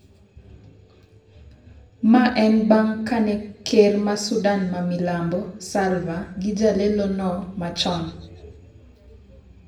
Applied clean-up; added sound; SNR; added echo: none; none; none; reverberation time 0.7 s.